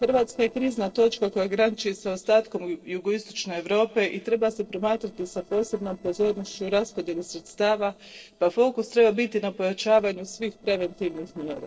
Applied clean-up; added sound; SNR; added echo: neural separator model SepFormer DNS4.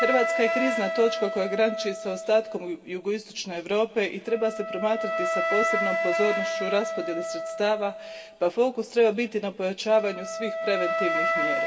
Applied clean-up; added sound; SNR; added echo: none; Wind instrument, woodwind instrument; 3 dB; reverberation time 2.7 s.